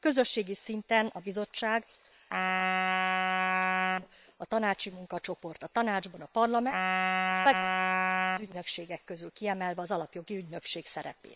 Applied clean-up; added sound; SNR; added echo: neural separator model SepFormer WHAM!.